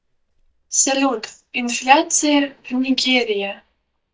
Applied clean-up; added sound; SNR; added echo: neural mask model DeepFilterNet 3.